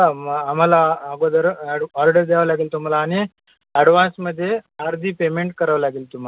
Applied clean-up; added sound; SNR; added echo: none; none; none; none.